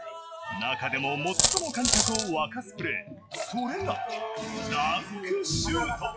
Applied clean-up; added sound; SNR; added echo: classical method log-MMSE.